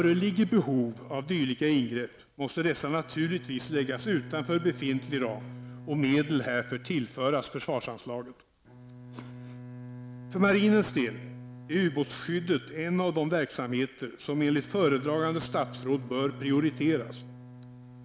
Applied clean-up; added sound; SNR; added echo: none; Bowed string instrument; 16 dB; none.